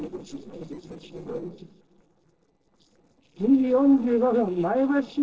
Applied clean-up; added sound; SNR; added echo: neural separator model SepFormer DNS4.